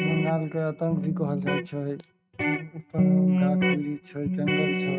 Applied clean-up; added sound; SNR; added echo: neural mask model RNNoise.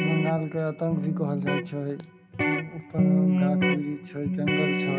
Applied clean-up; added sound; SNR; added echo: none; Electric guitar; -3 dB; none.